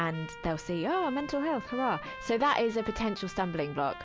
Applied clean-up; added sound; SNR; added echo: none; Trumpet; 13 dB; none.